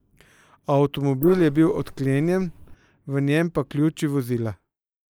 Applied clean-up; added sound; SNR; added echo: neural mask model Resemble Enhance denoiser.